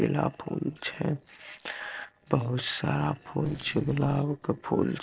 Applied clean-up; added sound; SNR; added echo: neural separator model SepFormer DNS4.